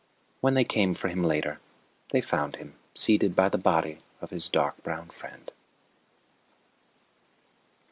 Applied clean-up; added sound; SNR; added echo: none; none; none; none.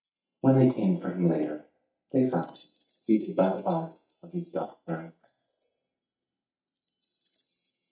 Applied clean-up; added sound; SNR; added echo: neural mask model DeepFilterNet 3.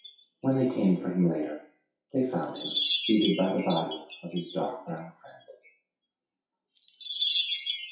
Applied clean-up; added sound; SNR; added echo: classical method WPE with log-MMSE.